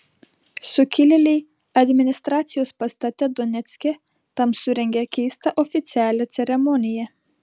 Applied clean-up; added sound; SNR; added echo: none; none; none; none.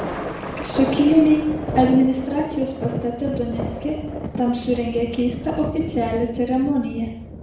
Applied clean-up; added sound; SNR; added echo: none; Thunder; 8 dB; reverberation time 0.6 s.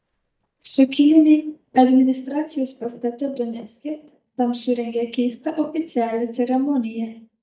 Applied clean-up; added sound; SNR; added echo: neural mask model DeepFilterNet 3.